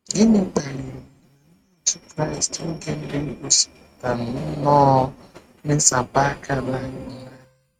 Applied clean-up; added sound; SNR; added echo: neural mask model RNNoise.